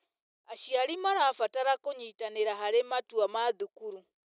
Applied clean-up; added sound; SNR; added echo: none; none; none; none.